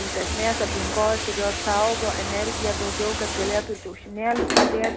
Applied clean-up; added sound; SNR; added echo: none; Bathtub (filling or washing); 0 dB; none.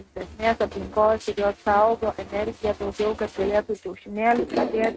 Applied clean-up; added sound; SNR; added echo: neural mask model RNNoise.